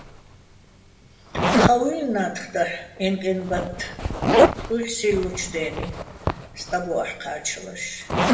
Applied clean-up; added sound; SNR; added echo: none; Zipper (clothing); -2 dB; reverberation time 0.7 s.